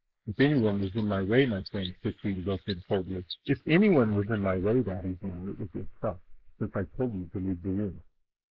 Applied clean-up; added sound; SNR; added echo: neural mask model Resemble Enhance denoiser.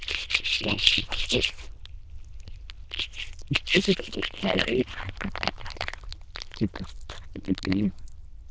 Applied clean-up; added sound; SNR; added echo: neural diffusion model UNIVERSE++.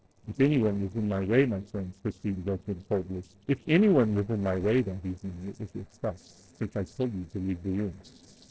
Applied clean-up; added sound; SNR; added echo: neural separator model SepFormer DNS4.